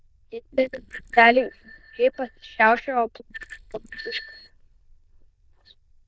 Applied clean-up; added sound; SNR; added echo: neural diffusion model UNIVERSE++.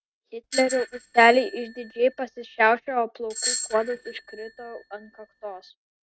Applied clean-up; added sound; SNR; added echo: neural mask model RNNoise.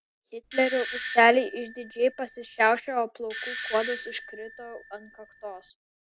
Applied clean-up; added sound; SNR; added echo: none; Doorbell; -1 dB; none.